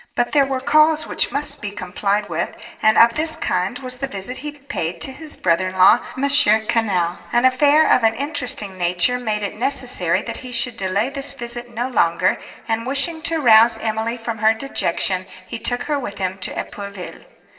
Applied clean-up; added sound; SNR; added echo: neural separator model SepFormer DNS4.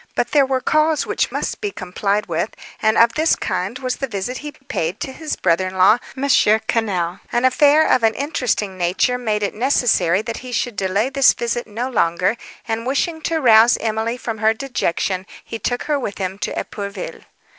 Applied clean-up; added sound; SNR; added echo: none; none; none; none.